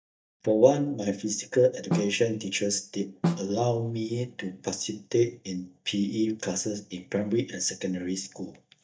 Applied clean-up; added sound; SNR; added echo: neural mask model DeepFilterNet 3.